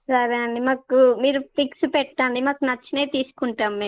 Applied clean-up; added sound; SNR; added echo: neural mask model Resemble Enhance denoiser.